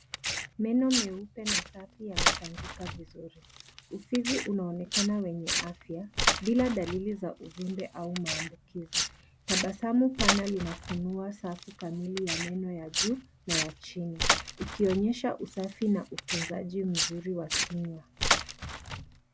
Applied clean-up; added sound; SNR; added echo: none; Tearing; 1 dB; none.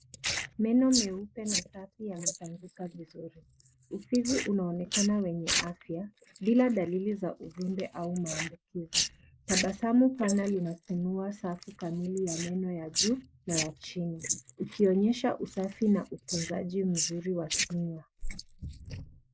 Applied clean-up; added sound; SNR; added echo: neural mask model Resemble Enhance denoiser.